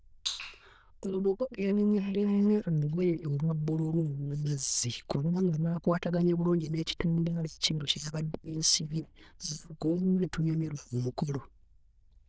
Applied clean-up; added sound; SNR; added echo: neural diffusion model UNIVERSE++.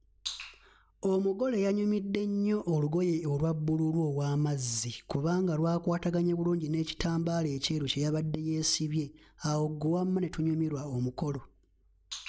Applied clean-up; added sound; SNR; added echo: none; none; none; none.